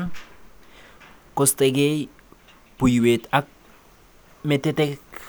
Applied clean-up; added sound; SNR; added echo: none; none; none; none.